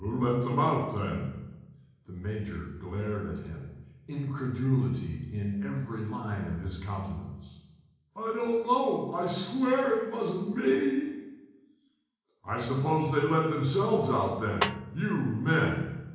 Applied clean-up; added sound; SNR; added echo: none; Snare drum; 6 dB; reverberation time 1.0 s.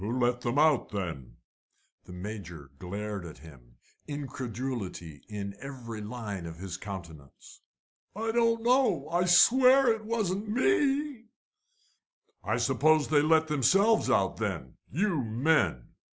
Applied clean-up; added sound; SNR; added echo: none; none; none; none.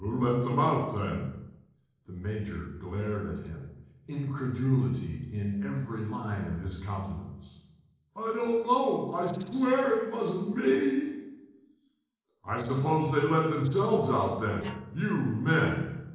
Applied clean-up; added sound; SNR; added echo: neural separator model SepFormer DNS4.